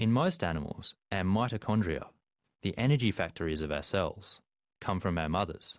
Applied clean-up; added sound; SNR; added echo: none; none; none; none.